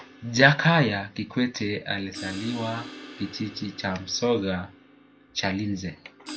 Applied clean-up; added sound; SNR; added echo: none; Crash cymbal; 18 dB; none.